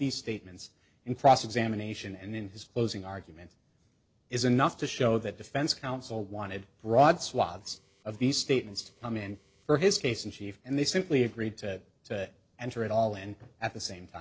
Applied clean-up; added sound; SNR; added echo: neural separator model SepFormer DNS4.